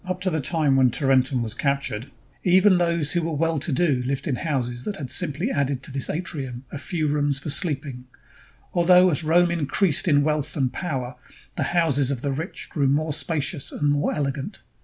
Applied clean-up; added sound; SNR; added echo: none; none; none; none.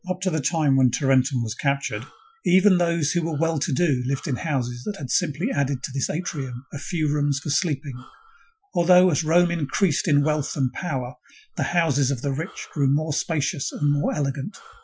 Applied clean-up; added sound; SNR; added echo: classical method Wiener filter.